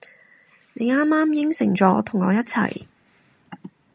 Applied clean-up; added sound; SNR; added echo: none; none; none; none.